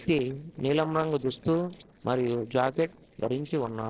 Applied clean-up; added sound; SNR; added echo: neural separator model SepFormer DNS4.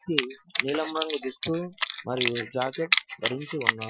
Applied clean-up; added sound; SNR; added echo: classical method Wiener filter.